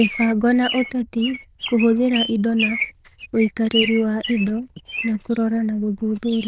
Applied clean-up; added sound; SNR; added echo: neural diffusion model UNIVERSE++.